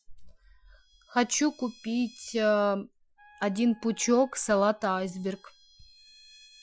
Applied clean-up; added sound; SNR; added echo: classical method Wiener filter.